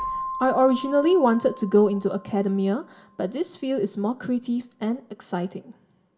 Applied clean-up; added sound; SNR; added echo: none; Keyboard (musical); 14 dB; reverberation time 0.3 s.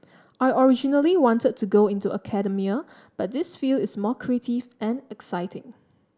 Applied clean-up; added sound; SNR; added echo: none; none; none; none.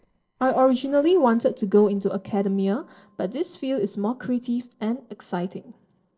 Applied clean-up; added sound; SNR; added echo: neural separator model SepFormer DNS4.